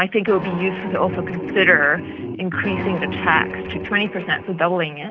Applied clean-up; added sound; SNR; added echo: none; Organ + Guitar; 7 dB; none.